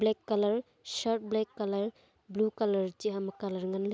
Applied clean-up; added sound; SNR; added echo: none; none; none; none.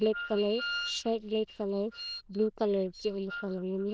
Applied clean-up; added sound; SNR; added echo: neural diffusion model UNIVERSE++.